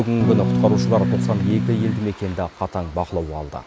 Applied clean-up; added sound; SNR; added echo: none; Electric guitar / Strum; -3 dB; none.